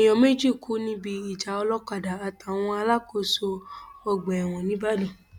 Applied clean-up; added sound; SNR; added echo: none; none; none; none.